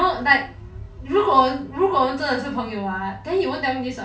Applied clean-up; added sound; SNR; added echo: none; none; none; reverberation time 0.3 s.